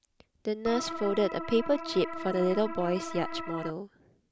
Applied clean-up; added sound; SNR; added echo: none; Organ; 7 dB; none.